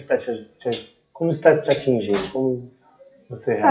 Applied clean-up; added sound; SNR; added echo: classical method WPE with log-MMSE.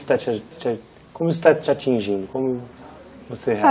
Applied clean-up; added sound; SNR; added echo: none; none; none; none.